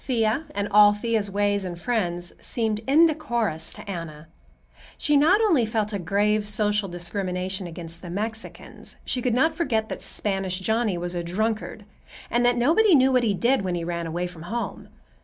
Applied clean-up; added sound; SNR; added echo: none; none; none; none.